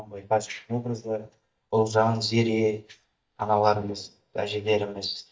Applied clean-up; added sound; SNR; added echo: neural mask model DeepFilterNet 3.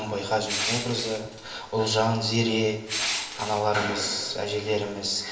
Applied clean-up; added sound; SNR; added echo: none; Crushing; 7 dB; reverberation time 0.9 s.